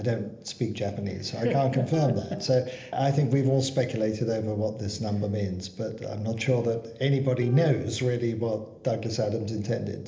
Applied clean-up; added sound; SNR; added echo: neural separator model SepFormer DNS4.